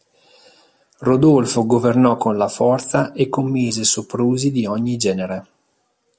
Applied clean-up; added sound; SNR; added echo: none; none; none; none.